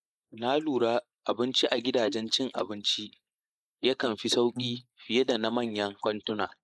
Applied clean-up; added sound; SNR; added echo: neural mask model Resemble Enhance denoiser.